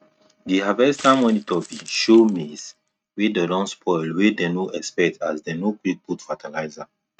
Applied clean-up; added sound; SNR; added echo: neural mask model RNNoise.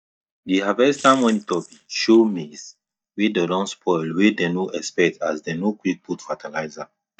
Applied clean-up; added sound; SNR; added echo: neural mask model DeepFilterNet 3.